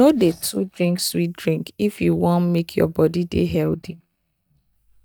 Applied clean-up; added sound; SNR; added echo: neural mask model DeepFilterNet 3.